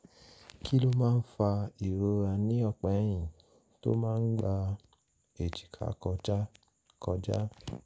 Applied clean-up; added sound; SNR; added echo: none; none; none; none.